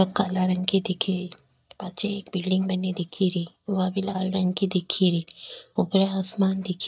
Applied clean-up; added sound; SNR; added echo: neural mask model DeepFilterNet 3.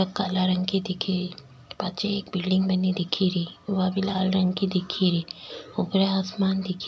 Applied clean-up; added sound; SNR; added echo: none; none; none; none.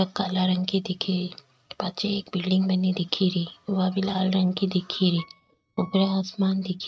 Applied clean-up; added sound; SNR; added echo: neural mask model RNNoise.